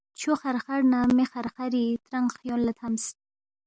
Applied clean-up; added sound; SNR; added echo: none; none; none; none.